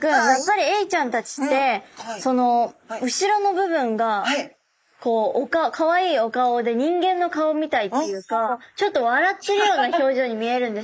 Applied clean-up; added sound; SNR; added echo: neural mask model Resemble Enhance denoiser.